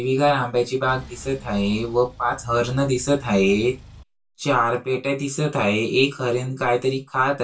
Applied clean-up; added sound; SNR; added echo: none; Engine; 20 dB; reverberation time 0.2 s.